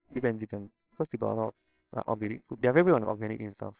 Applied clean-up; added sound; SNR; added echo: neural separator model SepFormer WHAMR!.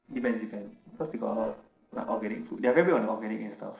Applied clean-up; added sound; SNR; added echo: neural separator model SepFormer DNS4.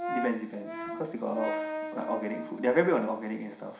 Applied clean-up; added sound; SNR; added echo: none; Brass instrument; 6 dB; reverberation time 0.5 s.